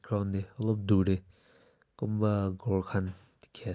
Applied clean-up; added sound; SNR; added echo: none; none; none; none.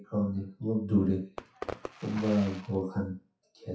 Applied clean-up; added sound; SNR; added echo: classical method WPE with log-MMSE.